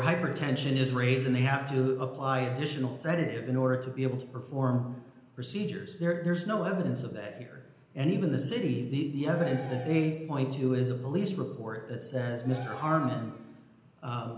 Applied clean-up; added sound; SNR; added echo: none; Cheering; 17 dB; reverberation time 0.8 s.